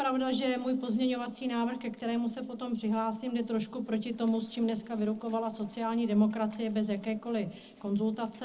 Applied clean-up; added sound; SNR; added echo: neural separator model SepFormer DNS4.